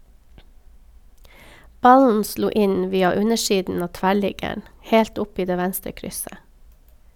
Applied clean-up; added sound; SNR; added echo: none; none; none; none.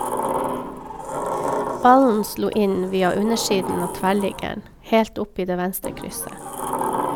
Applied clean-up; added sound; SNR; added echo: none; Sliding door; 6 dB; none.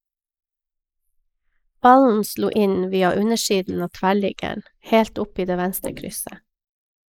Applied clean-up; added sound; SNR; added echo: neural mask model Resemble Enhance denoiser.